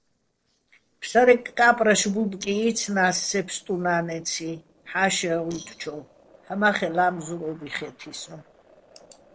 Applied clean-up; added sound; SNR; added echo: neural separator model SepFormer DNS4.